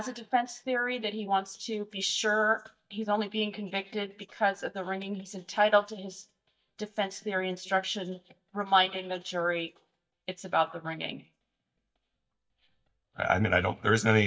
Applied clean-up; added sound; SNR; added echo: neural mask model DeepFilterNet 3.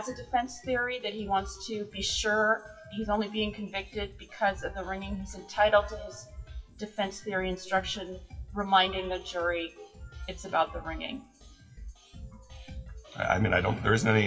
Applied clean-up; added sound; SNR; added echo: classical method WPE with log-MMSE.